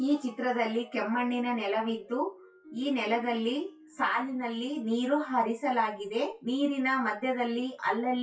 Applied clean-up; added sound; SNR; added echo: classical method WPE with log-MMSE.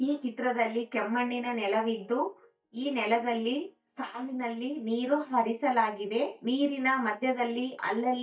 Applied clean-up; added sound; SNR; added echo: neural mask model DeepFilterNet 3.